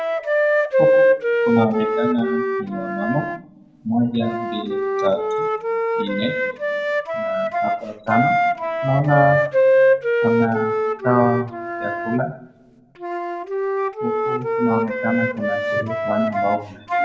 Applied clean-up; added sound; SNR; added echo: none; Wind instrument, woodwind instrument; -3 dB; reverberation time 0.9 s.